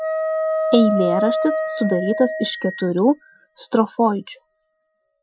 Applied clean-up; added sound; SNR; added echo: classical method Wiener filter.